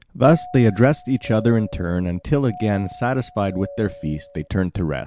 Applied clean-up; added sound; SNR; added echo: none; Doorbell; 18 dB; none.